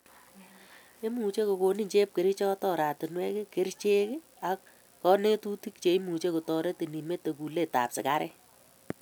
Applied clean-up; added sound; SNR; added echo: none; none; none; none.